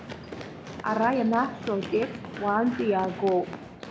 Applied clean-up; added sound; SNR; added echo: none; Run; 11 dB; none.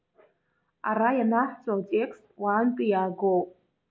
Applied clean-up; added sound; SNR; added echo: none; none; none; none.